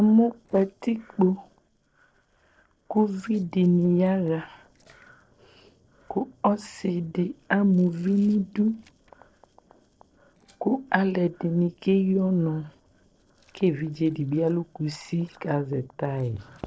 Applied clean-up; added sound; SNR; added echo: neural separator model SepFormer DNS4.